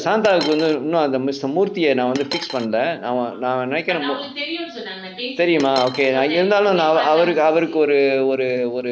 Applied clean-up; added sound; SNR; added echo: none; Coin (dropping); 11 dB; none.